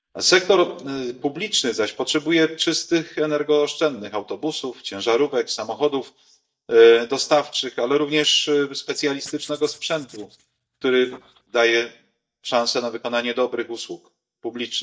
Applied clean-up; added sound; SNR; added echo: neural mask model DeepFilterNet 3.